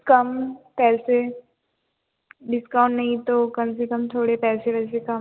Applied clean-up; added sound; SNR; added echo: none; none; none; none.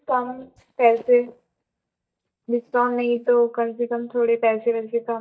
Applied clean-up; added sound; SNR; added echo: neural mask model DeepFilterNet 3.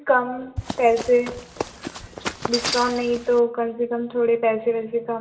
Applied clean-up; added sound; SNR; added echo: none; Run; 8 dB; reverberation time 0.7 s.